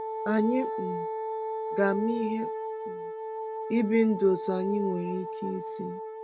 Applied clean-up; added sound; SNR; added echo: none; Wind instrument, woodwind instrument; 5 dB; none.